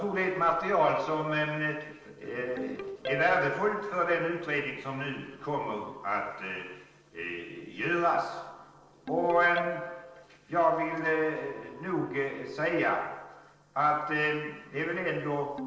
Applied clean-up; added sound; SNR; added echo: neural separator model SepFormer DNS4.